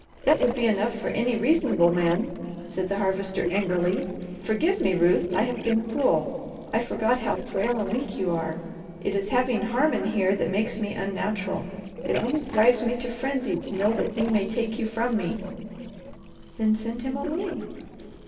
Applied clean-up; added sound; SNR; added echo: neural separator model SepFormer DNS4.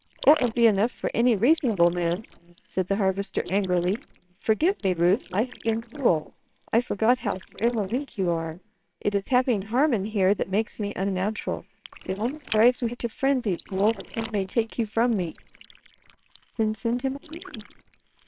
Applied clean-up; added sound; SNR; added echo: neural separator model SepFormer WHAMR!.